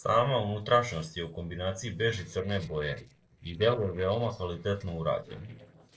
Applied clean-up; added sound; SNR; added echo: neural separator model SepFormer DNS4.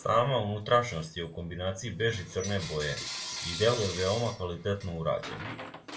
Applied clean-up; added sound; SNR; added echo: none; Coin (dropping) / Bell; 11 dB; reverberation time 0.2 s.